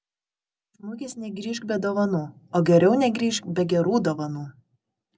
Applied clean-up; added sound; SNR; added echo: none; none; none; none.